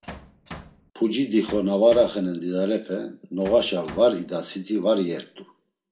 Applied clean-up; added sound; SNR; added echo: none; Bass drum; 17 dB; reverberation time 0.4 s.